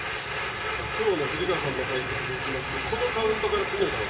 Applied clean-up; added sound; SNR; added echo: none; none; none; reverberation time 2.8 s.